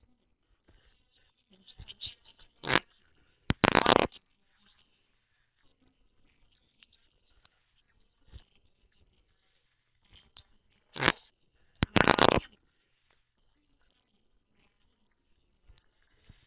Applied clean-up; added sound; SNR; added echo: neural separator model SepFormer WHAMR!.